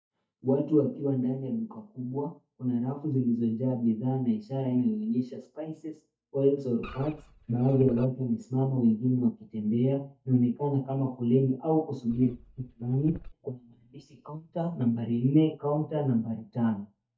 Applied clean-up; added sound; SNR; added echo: neural mask model DeepFilterNet 3.